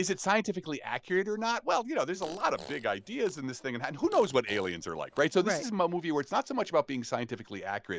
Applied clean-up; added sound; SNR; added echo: none; Fart; 19 dB; none.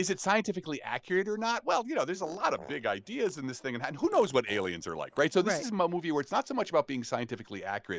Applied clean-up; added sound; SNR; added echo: neural mask model Resemble Enhance denoiser.